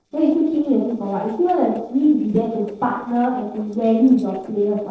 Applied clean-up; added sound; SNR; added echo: neural separator model SepFormer DNS4.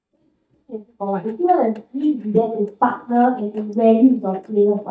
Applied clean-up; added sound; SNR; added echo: neural mask model DeepFilterNet 3.